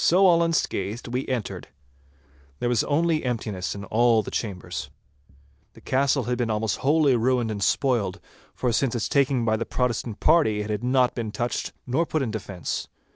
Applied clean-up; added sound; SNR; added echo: none; none; none; none.